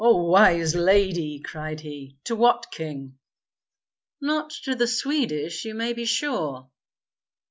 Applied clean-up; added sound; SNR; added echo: none; none; none; none.